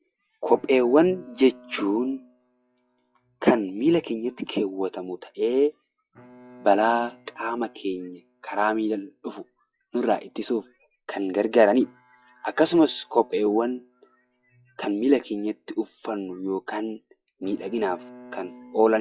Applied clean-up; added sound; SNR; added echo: classical method WPE with log-MMSE.